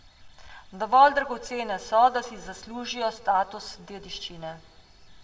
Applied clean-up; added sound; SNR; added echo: none; none; none; reverberation time 0.4 s.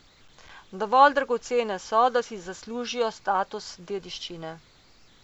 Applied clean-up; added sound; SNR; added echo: none; none; none; none.